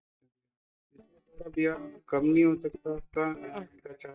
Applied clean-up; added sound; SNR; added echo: neural mask model DeepFilterNet 3.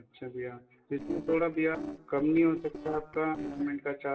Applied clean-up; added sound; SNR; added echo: neural separator model SepFormer DNS4.